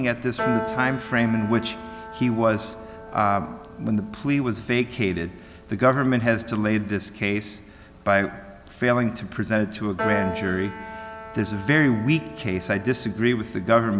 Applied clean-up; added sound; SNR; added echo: none; Piano; 12 dB; none.